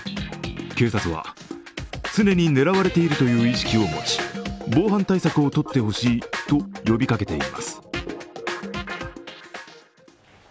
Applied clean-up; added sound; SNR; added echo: none; none; none; none.